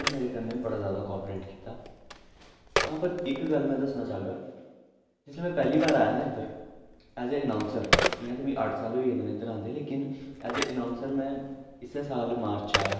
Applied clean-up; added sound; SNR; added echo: none; Telephone; 5 dB; reverberation time 1.0 s.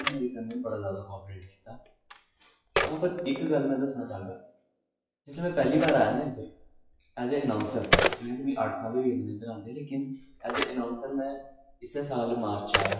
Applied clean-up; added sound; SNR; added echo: classical method WPE with log-MMSE.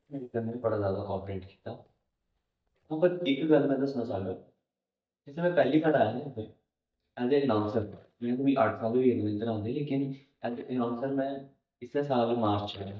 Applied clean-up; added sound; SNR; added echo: neural mask model DeepFilterNet 3.